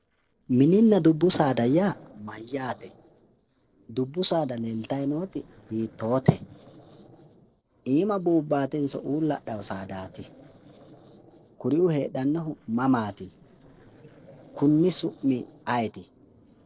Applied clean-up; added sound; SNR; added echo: neural separator model SepFormer DNS4.